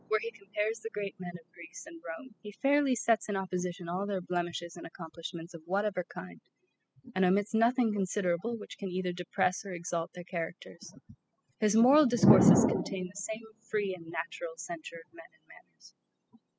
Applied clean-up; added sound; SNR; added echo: classical method spectral subtraction.